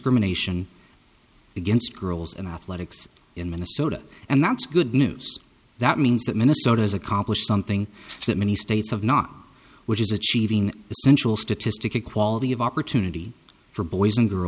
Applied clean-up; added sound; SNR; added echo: neural mask model Resemble Enhance denoiser.